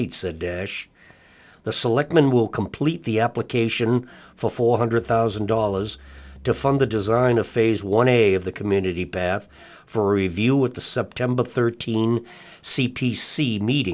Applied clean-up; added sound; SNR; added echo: none; none; none; none.